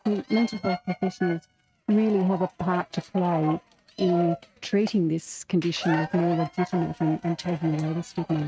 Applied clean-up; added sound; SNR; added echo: neural mask model RNNoise.